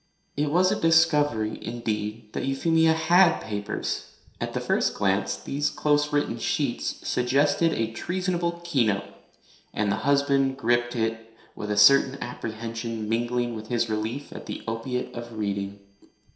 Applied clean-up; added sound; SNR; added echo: neural separator model SepFormer DNS4.